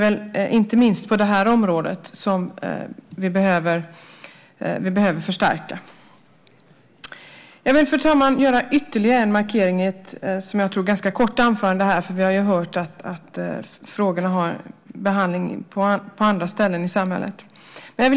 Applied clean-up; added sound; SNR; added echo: none; none; none; none.